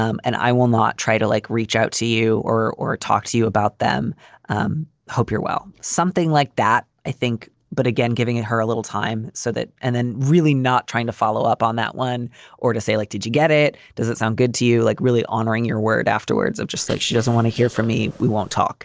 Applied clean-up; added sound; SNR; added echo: neural separator model SepFormer DNS4.